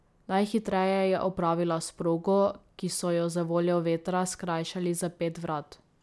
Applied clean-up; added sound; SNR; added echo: none; none; none; none.